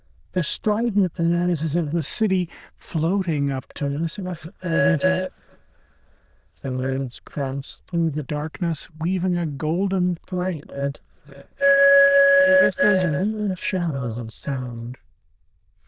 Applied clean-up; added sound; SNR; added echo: neural diffusion model UNIVERSE++.